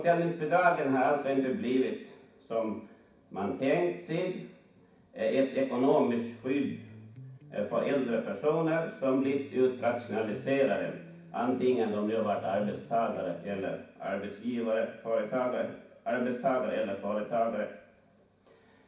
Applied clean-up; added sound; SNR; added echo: none; Electric guitar; 19 dB; reverberation time 0.6 s.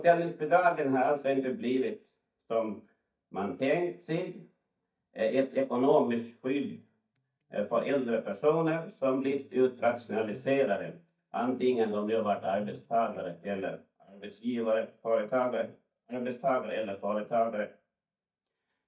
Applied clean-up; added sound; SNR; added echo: neural mask model DeepFilterNet 3.